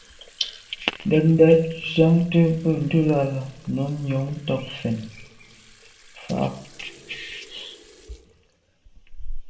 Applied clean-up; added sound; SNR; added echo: none; Sink (filling or washing) / Water tap, faucet; 16 dB; reverberation time 1.0 s.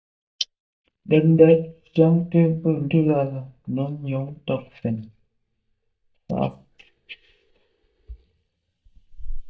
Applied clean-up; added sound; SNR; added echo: neural mask model DeepFilterNet 3.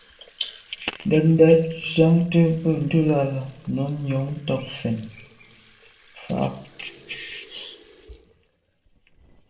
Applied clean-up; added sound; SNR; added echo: neural separator model SepFormer DNS4.